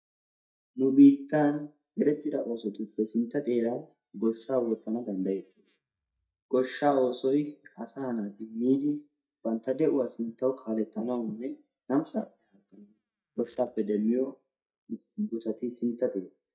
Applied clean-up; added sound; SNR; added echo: neural mask model DeepFilterNet 3.